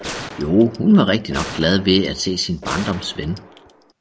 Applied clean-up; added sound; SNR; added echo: none; Gunshot, gunfire; 15 dB; none.